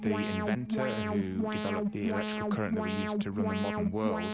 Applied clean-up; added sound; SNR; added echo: none; Alarm; -2 dB; none.